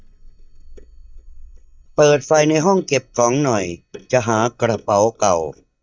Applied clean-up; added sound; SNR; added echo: neural mask model DeepFilterNet 3.